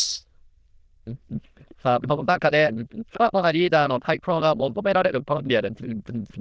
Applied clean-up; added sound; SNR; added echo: neural diffusion model UNIVERSE++.